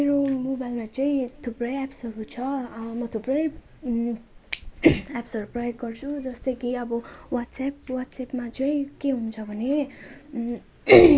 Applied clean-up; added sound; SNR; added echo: none; none; none; none.